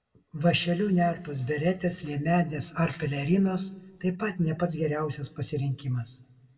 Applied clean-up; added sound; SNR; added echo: none; none; none; reverberation time 0.8 s.